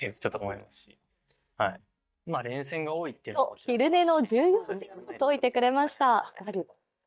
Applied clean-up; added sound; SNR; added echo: neural mask model DeepFilterNet 3.